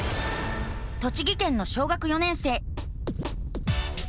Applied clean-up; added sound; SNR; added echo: none; Wind; 4 dB; none.